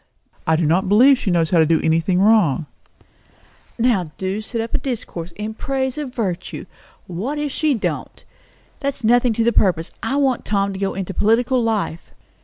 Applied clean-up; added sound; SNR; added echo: none; none; none; none.